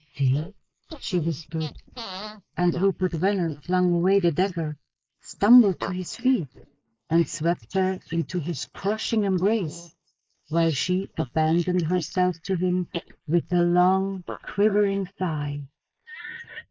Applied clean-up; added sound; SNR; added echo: neural mask model Resemble Enhance denoiser.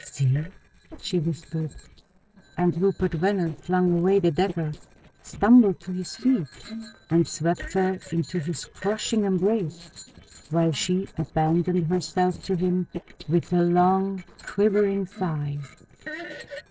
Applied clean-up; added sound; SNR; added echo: neural separator model SepFormer DNS4.